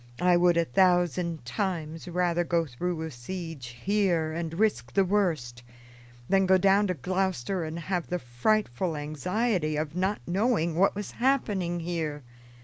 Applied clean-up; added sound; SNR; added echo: none; none; none; none.